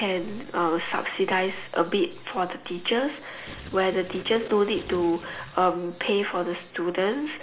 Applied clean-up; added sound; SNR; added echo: none; Tearing; 18 dB; reverberation time 0.6 s.